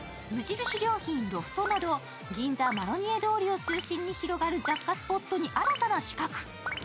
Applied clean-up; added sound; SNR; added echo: none; none; none; none.